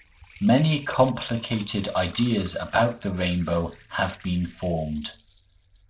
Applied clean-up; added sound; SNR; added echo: neural separator model SepFormer DNS4.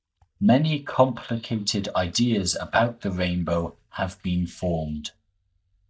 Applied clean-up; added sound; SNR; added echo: neural mask model DeepFilterNet 3.